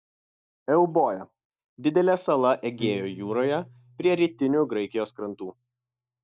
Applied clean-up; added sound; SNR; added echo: neural mask model DeepFilterNet 3.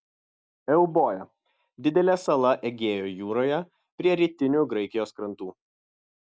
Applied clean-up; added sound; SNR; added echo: none; none; none; none.